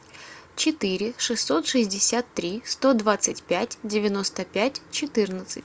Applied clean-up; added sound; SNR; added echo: none; none; none; none.